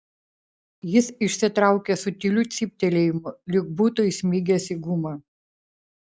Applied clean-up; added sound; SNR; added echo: none; none; none; none.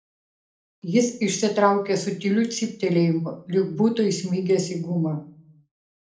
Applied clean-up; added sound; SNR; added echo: none; none; none; reverberation time 0.4 s.